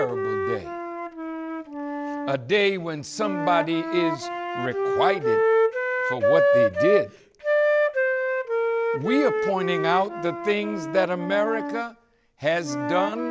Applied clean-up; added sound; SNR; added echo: none; Wind instrument, woodwind instrument; -2 dB; none.